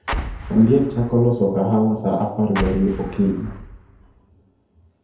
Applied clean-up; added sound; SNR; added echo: none; Explosion; 10 dB; reverberation time 2.1 s.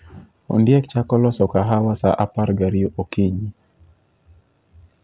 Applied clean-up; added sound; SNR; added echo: none; none; none; none.